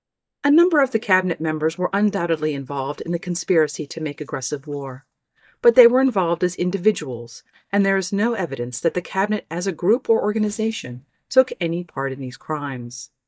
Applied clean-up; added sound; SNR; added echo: neural mask model DeepFilterNet 3.